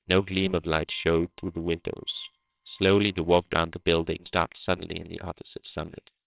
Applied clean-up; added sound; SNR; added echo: neural separator model SepFormer WHAMR!.